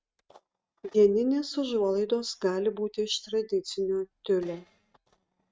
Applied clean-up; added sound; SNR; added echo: neural mask model RNNoise.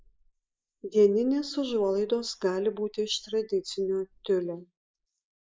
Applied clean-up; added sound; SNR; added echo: neural mask model Resemble Enhance denoiser.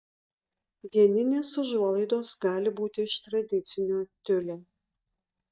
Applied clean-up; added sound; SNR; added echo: neural mask model DeepFilterNet 3.